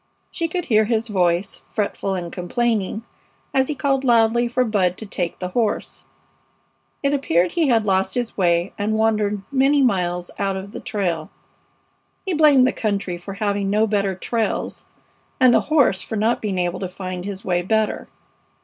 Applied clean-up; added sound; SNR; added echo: none; none; none; none.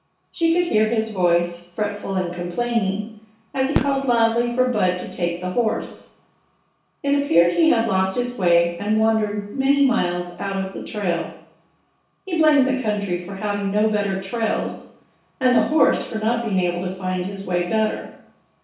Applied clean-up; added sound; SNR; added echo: none; Fireworks; 10 dB; reverberation time 0.6 s.